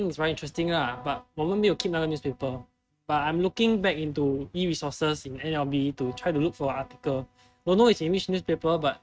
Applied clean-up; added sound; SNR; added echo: neural mask model RNNoise.